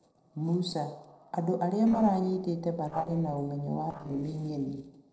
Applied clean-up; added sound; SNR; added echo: neural separator model SepFormer DNS4.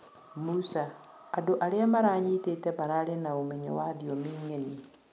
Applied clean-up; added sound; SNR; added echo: none; none; none; none.